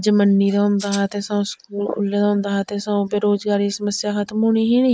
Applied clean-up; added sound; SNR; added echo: neural mask model Resemble Enhance denoiser.